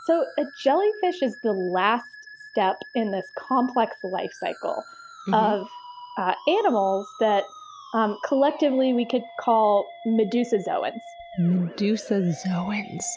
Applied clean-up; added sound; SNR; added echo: none; Musical instrument; 18 dB; none.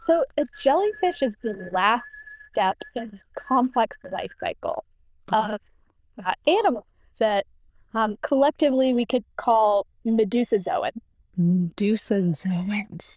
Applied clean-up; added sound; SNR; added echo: neural diffusion model UNIVERSE++.